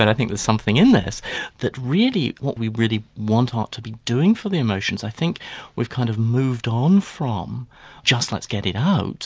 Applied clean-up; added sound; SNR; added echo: none; none; none; none.